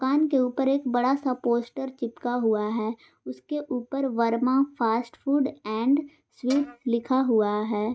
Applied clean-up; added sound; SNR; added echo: neural mask model RNNoise.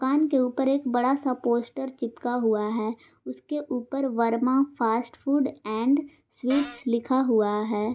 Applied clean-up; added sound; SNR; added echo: none; Cupboard open or close; 11 dB; none.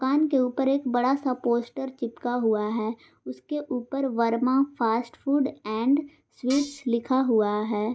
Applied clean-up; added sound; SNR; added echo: neural mask model Resemble Enhance denoiser.